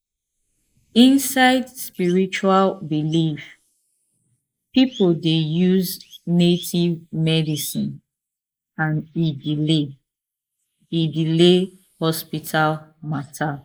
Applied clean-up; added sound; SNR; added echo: neural mask model Resemble Enhance denoiser.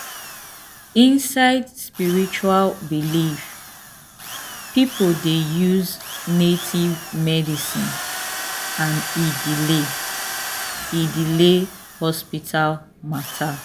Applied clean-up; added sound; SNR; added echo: none; Drill; 10 dB; none.